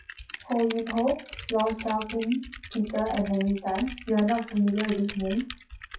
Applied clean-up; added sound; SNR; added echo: classical method WPE with log-MMSE.